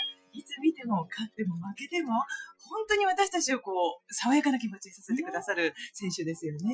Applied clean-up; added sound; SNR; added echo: classical method Wiener filter.